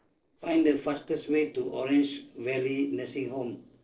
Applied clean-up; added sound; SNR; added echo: neural separator model SepFormer DNS4.